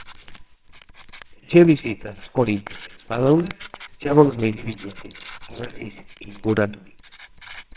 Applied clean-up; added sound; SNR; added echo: neural separator model SepFormer WHAMR!.